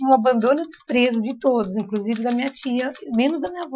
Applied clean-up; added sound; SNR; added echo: classical method Wiener filter.